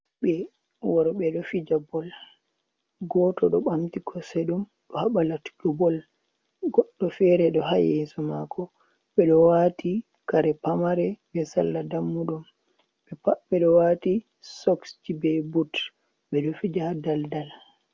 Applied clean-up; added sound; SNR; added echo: none; none; none; none.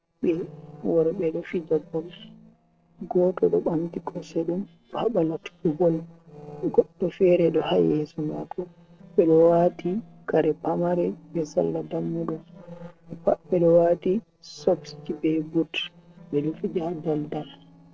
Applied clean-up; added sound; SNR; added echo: neural separator model SepFormer DNS4.